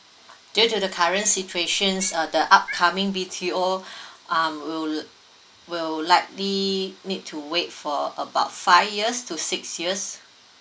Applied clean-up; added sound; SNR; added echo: none; Cat; 16 dB; none.